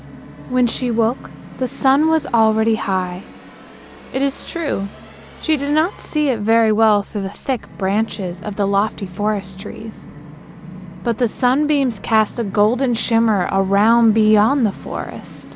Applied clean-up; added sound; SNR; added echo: none; Musical instrument; 17 dB; none.